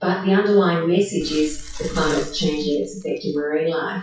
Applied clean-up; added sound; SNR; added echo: classical method WPE with log-MMSE.